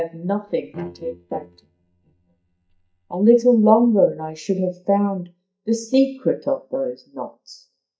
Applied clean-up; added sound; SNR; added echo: neural mask model DeepFilterNet 3.